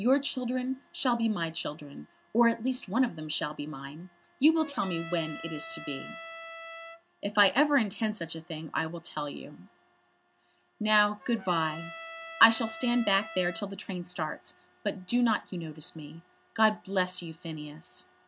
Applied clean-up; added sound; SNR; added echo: none; Trumpet; 13 dB; none.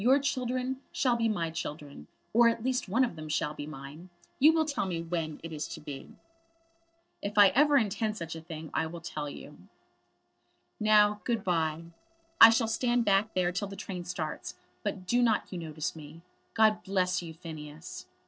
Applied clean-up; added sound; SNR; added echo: neural separator model SepFormer DNS4.